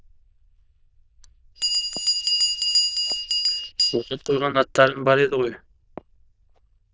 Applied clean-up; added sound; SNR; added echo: neural diffusion model UNIVERSE++.